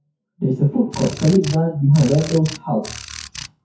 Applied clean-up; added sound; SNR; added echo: classical method WPE with log-MMSE.